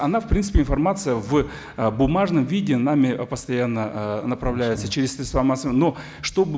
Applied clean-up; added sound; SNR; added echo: none; none; none; none.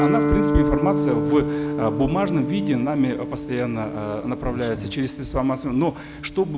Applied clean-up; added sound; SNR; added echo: none; Guitar; 2 dB; none.